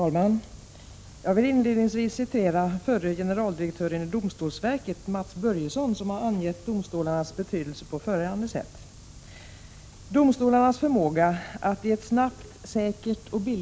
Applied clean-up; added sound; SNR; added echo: none; none; none; none.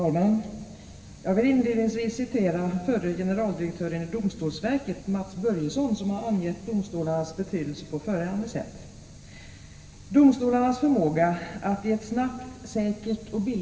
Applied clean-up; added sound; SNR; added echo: none; none; none; reverberation time 2.5 s.